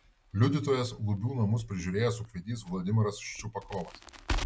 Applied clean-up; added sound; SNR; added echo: none; Crackle; 10 dB; none.